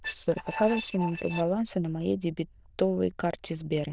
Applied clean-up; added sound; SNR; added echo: neural diffusion model UNIVERSE++.